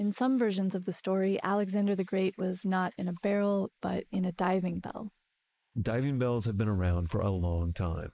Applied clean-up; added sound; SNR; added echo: neural mask model Resemble Enhance denoiser.